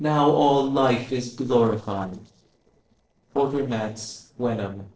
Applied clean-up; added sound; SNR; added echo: neural separator model SepFormer DNS4.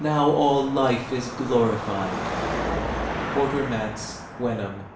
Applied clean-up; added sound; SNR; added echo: none; Car passing by / Traffic noise, roadway noise / Engine; 6 dB; reverberation time 0.6 s.